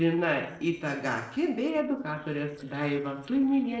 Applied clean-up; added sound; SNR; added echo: neural separator model SepFormer DNS4.